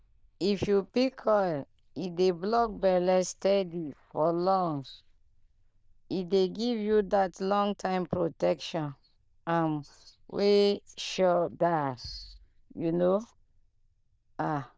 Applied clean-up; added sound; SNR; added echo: neural diffusion model UNIVERSE++.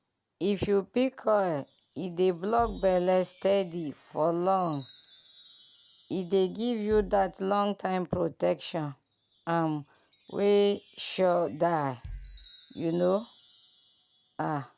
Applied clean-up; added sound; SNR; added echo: none; Wind chime + Bass drum; 18 dB; none.